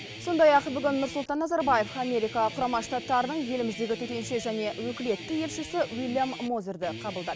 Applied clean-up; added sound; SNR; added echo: none; Guitar; 12 dB; none.